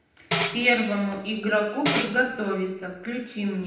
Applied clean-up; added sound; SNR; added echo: none; Tambourine; 6 dB; reverberation time 0.8 s.